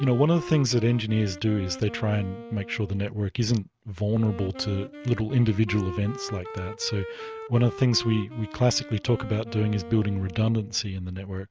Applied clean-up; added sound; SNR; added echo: none; Wind instrument, woodwind instrument; 14 dB; none.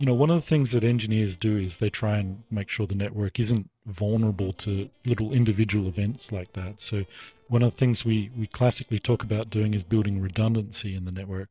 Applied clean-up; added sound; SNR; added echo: neural separator model SepFormer DNS4.